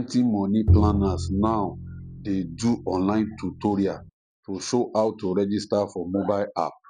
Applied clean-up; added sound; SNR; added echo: none; Bowed string instrument; 2 dB; none.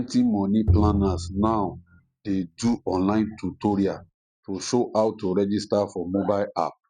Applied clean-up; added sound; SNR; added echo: neural mask model RNNoise.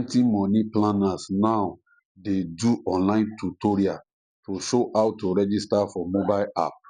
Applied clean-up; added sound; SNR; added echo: none; none; none; none.